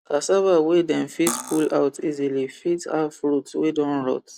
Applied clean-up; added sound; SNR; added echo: none; Cutlery, silverware; 8 dB; none.